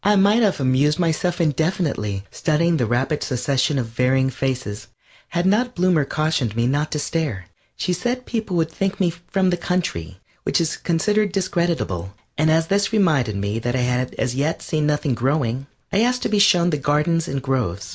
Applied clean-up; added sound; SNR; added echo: none; none; none; none.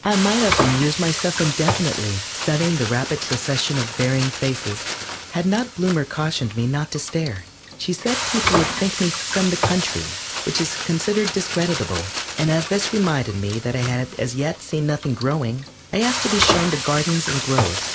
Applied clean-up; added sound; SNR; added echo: none; Frying (food); 4 dB; none.